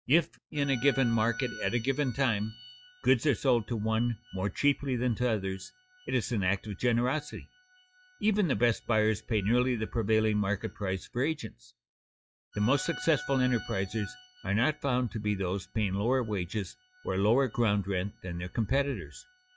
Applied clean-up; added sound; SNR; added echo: classical method log-MMSE.